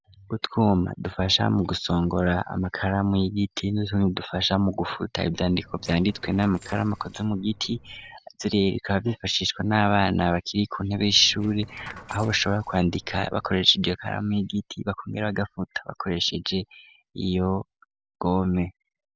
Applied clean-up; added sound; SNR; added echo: neural separator model SepFormer DNS4.